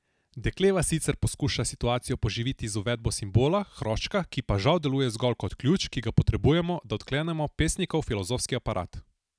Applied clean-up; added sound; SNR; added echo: none; none; none; none.